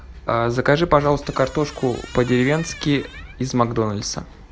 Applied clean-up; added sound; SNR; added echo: none; Squeak; 19 dB; none.